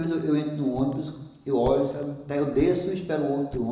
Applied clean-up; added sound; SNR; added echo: none; Walk, footsteps; 19 dB; reverberation time 1.0 s.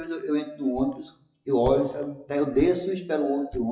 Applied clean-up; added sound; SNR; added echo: classical method WPE with log-MMSE.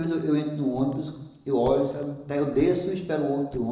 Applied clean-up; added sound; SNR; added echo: neural separator model SepFormer DNS4.